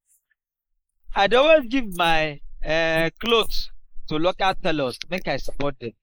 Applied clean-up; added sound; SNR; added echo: neural mask model Resemble Enhance denoiser.